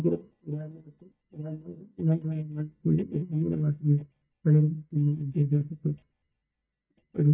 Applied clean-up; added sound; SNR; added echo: neural mask model DeepFilterNet 3.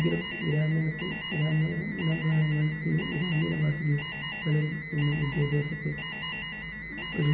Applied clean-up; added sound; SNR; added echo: none; Alarm; 8 dB; reverberation time 1.7 s.